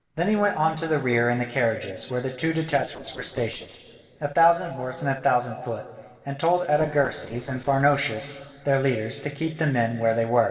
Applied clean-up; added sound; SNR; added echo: neural separator model SepFormer DNS4.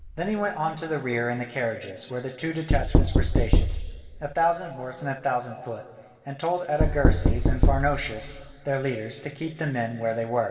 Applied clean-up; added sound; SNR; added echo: none; Knock; -2 dB; reverberation time 2.0 s.